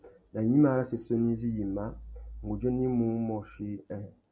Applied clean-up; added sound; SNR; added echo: none; none; none; none.